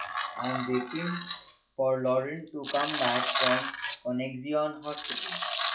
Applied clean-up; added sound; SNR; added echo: classical method log-MMSE.